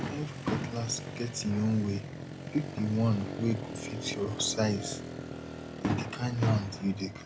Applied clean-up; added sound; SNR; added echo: none; Motorcycle + Fireworks; 5 dB; none.